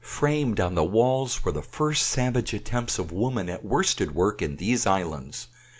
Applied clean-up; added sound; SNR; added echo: none; none; none; none.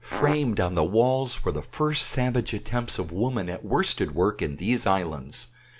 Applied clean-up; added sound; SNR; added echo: none; Fart; 4 dB; none.